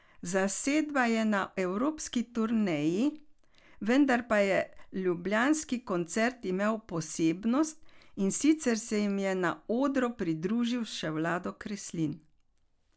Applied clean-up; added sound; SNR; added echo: none; none; none; none.